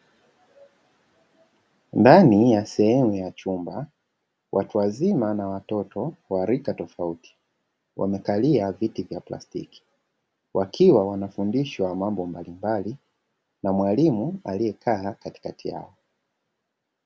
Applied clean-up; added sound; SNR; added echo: none; none; none; none.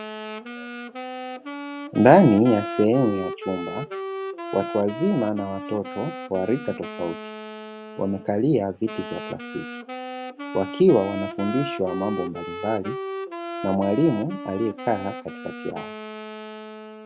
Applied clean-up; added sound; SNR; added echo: none; Wind instrument, woodwind instrument; 9 dB; none.